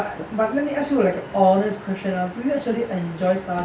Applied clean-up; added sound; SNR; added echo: none; none; none; none.